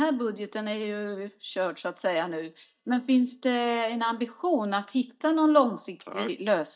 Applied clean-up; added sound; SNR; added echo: neural mask model DeepFilterNet 3.